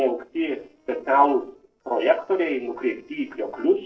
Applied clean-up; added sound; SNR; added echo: neural separator model SepFormer DNS4.